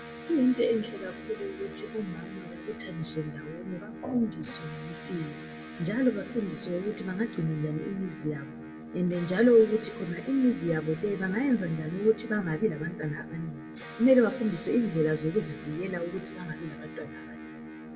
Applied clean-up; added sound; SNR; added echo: none; Electric guitar; 13 dB; reverberation time 0.8 s.